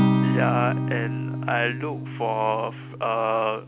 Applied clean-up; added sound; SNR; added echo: none; Acoustic guitar; -1 dB; none.